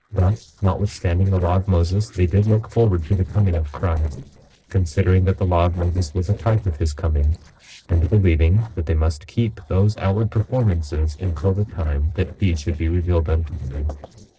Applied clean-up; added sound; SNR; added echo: neural separator model SepFormer DNS4.